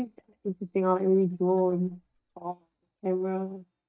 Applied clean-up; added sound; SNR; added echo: neural mask model DeepFilterNet 3.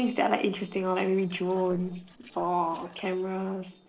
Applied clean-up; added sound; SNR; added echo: neural separator model SepFormer DNS4.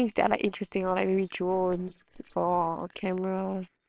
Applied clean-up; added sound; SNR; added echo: neural separator model SepFormer WHAMR!.